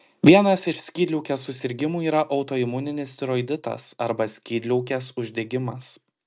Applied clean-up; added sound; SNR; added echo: none; none; none; none.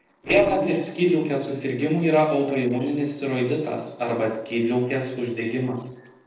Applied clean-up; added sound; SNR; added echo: neural separator model SepFormer DNS4.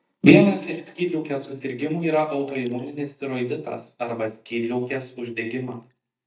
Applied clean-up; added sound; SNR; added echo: neural mask model DeepFilterNet 3.